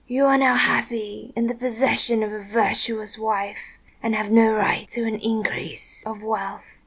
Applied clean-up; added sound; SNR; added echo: none; none; none; none.